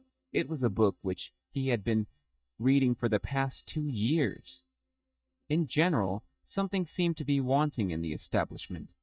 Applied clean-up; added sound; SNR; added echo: neural mask model DeepFilterNet 3.